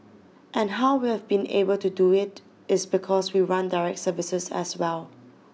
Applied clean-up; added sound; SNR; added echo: none; none; none; none.